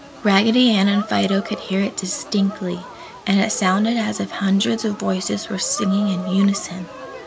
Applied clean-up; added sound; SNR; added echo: none; none; none; none.